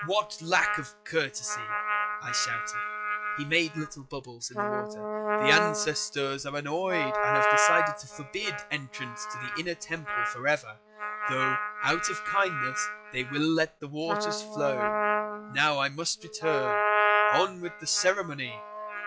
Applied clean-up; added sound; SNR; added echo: classical method log-MMSE.